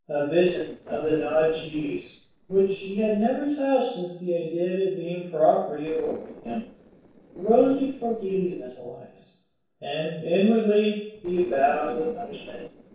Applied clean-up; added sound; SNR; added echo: neural separator model SepFormer DNS4.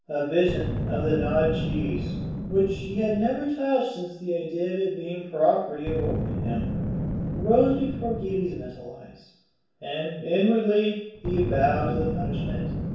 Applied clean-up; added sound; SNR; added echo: none; Boom; 5 dB; reverberation time 0.7 s.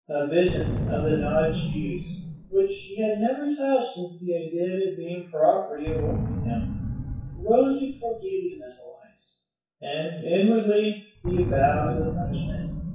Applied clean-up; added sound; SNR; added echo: classical method WPE with log-MMSE.